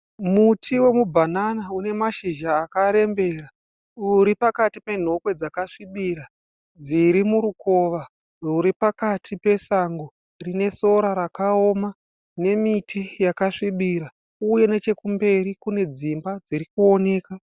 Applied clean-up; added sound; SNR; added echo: none; none; none; none.